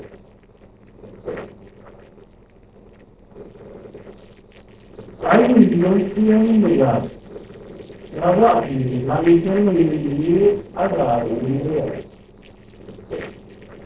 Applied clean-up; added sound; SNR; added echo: neural separator model SepFormer DNS4.